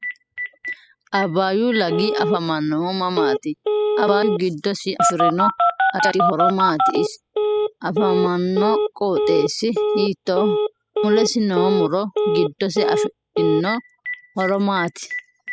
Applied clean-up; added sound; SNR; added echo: classical method spectral subtraction.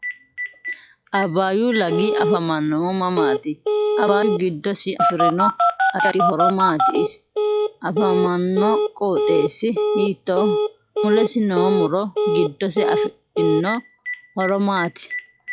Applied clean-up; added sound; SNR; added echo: classical method log-MMSE.